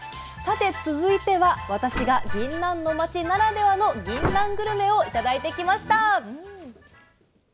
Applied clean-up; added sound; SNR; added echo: none; Slam; 7 dB; none.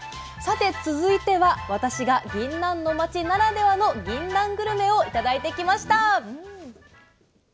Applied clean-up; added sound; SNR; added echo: none; none; none; none.